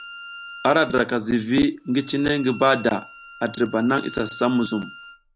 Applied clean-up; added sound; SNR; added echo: none; Bowed string instrument; 17 dB; none.